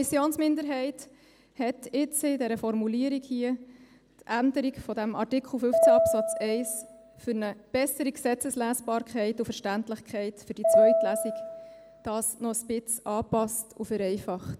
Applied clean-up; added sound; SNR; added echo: none; Piano; -4 dB; none.